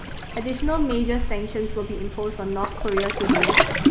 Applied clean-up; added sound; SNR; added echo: none; Waves, surf; -3 dB; none.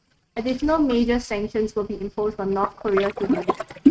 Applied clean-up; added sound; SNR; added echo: neural mask model RNNoise.